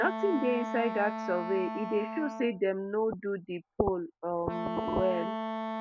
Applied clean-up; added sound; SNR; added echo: none; Wind instrument, woodwind instrument; 6 dB; none.